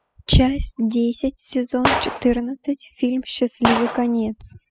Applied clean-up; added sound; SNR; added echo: classical method spectral subtraction.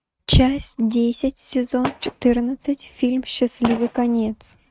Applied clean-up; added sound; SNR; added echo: neural mask model RNNoise.